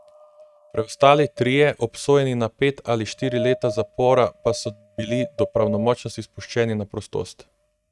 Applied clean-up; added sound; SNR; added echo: neural mask model RNNoise.